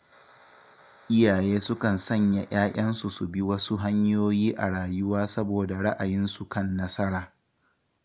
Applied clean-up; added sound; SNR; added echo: none; none; none; none.